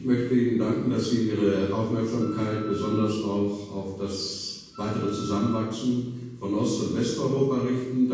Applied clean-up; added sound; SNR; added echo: none; Wind instrument, woodwind instrument; 17 dB; reverberation time 1.2 s.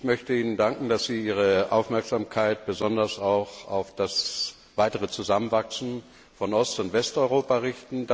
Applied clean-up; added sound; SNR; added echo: none; none; none; none.